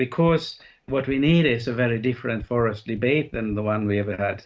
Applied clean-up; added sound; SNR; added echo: neural mask model RNNoise.